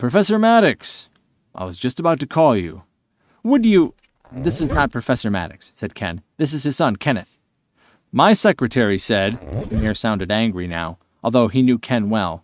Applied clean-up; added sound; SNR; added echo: neural mask model RNNoise.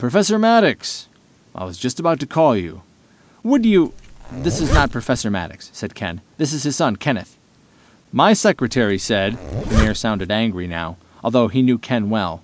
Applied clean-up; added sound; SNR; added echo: none; Zipper (clothing); 4 dB; none.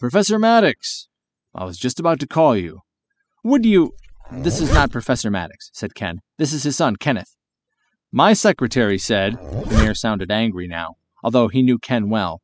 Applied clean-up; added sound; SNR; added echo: classical method spectral subtraction.